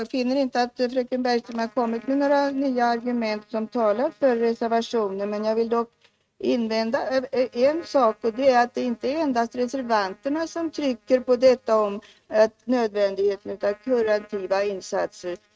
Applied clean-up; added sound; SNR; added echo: neural mask model RNNoise.